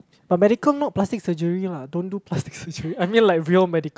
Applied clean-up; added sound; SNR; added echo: none; none; none; none.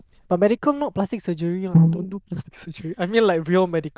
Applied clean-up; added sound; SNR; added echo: neural diffusion model UNIVERSE++.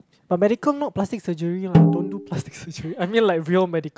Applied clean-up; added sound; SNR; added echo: none; Snare drum; -2 dB; none.